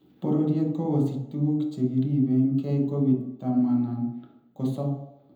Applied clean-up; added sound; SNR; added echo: none; none; none; reverberation time 0.8 s.